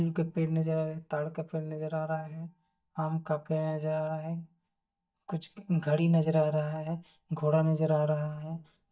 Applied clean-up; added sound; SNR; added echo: neural mask model DeepFilterNet 3.